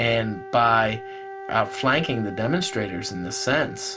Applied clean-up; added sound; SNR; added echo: none; Wind instrument, woodwind instrument; 13 dB; reverberation time 0.2 s.